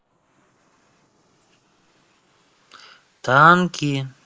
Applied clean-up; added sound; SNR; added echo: neural mask model Resemble Enhance denoiser.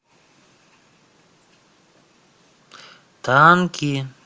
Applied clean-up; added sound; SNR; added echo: none; none; none; none.